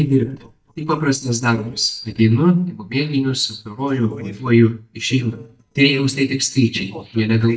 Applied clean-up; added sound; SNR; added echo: neural mask model DeepFilterNet 3.